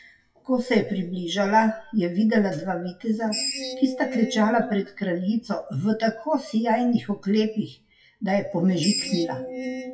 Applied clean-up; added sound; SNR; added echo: classical method WPE with log-MMSE.